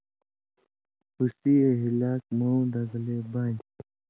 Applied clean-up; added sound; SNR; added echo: none; none; none; none.